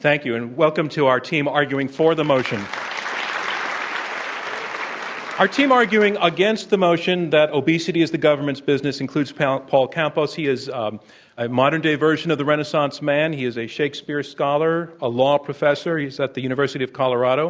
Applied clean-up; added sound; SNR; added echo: none; none; none; none.